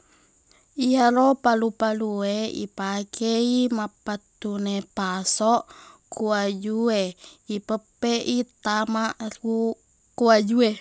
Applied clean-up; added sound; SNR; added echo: none; none; none; none.